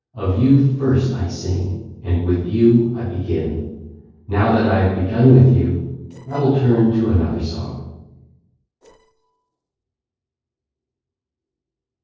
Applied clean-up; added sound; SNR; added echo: neural separator model SepFormer DNS4.